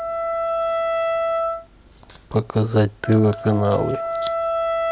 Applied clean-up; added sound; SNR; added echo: none; Wind instrument, woodwind instrument; 2 dB; none.